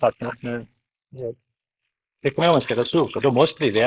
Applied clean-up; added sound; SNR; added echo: neural mask model Resemble Enhance denoiser.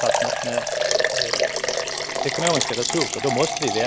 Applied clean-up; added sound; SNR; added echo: none; Liquid; -3 dB; none.